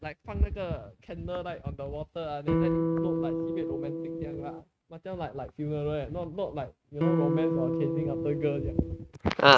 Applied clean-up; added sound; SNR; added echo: neural mask model RNNoise.